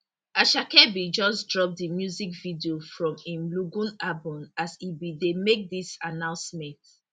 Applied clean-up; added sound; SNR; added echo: none; none; none; none.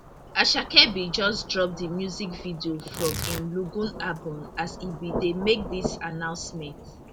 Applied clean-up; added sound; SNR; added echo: none; Tearing + Rain / Thunderstorm; 9 dB; none.